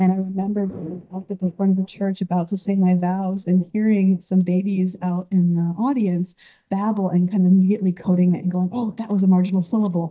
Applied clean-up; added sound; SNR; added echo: neural mask model DeepFilterNet 3.